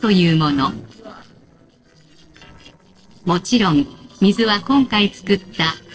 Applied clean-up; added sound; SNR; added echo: neural separator model SepFormer DNS4.